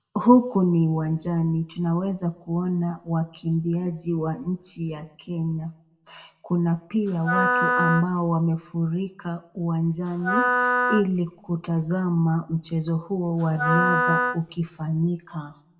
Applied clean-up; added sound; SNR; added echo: none; Wind instrument, woodwind instrument; 1 dB; reverberation time 0.5 s.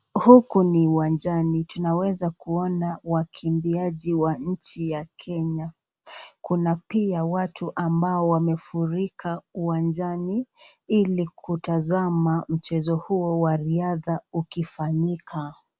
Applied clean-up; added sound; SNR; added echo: none; none; none; none.